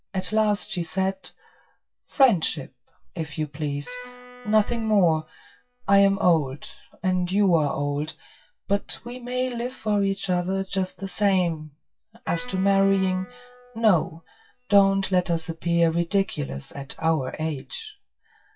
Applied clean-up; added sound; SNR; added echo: classical method WPE with log-MMSE.